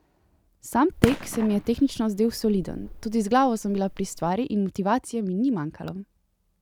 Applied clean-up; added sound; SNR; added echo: none; Fireworks; 9 dB; none.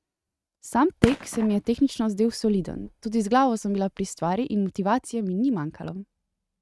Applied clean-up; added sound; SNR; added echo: neural mask model RNNoise.